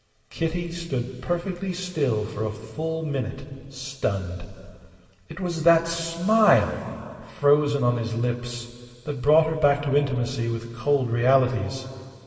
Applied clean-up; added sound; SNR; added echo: none; none; none; reverberation time 2.3 s.